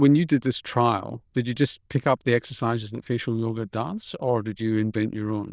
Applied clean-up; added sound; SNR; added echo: neural diffusion model UNIVERSE++.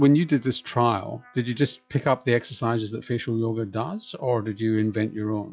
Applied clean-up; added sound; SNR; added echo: classical method log-MMSE.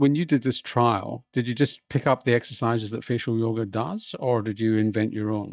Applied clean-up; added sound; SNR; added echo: neural mask model DeepFilterNet 3.